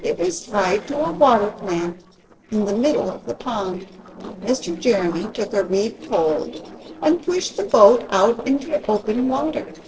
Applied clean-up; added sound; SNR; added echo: neural separator model SepFormer DNS4.